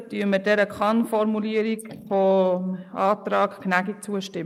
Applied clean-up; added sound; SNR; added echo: neural mask model Resemble Enhance denoiser.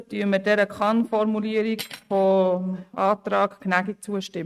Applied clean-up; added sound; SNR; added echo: neural mask model RNNoise.